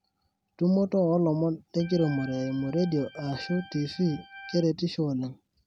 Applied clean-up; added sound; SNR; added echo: none; Organ; 18 dB; none.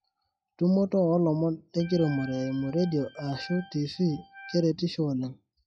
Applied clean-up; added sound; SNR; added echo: classical method log-MMSE.